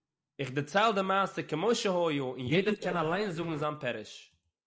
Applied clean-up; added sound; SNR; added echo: neural mask model Resemble Enhance denoiser.